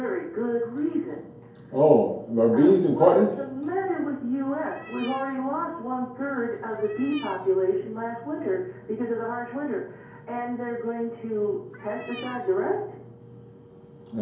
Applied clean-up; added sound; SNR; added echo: none; Cat; 18 dB; reverberation time 2.4 s.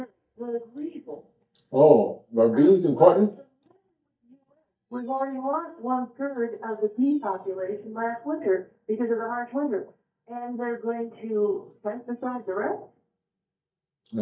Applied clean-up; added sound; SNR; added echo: neural mask model DeepFilterNet 3.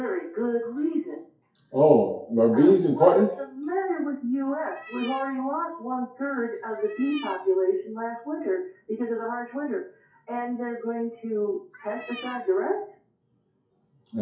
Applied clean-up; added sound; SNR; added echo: classical method WPE with log-MMSE.